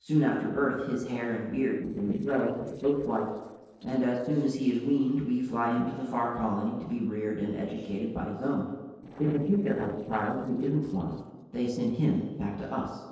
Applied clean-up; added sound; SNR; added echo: neural separator model SepFormer DNS4.